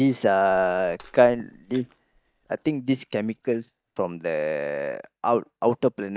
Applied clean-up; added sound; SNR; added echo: neural mask model DeepFilterNet 3.